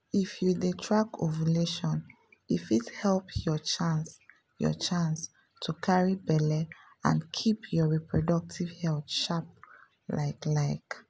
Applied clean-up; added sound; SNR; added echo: none; none; none; none.